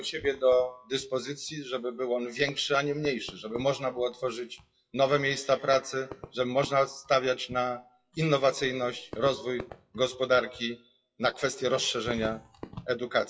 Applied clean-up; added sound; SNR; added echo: classical method WPE with log-MMSE.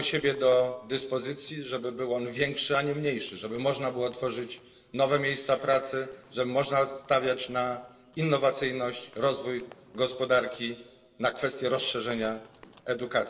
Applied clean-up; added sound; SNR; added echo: neural separator model SepFormer DNS4.